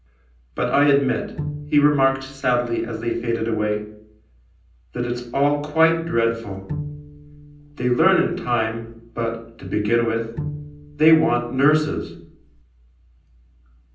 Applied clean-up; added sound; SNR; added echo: none; Bowed string instrument; 12 dB; reverberation time 0.6 s.